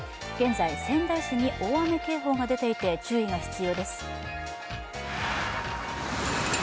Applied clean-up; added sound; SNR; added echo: none; none; none; none.